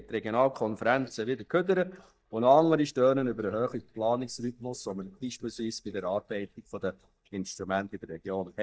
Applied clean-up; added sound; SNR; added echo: neural mask model DeepFilterNet 3.